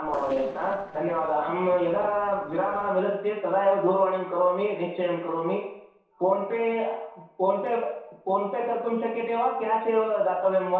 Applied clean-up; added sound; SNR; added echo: neural separator model SepFormer DNS4.